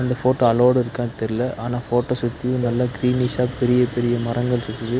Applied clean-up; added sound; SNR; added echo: none; Cowbell; 18 dB; none.